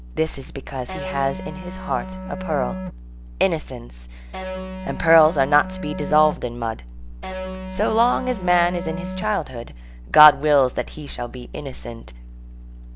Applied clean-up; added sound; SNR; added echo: none; Electric guitar; 8 dB; none.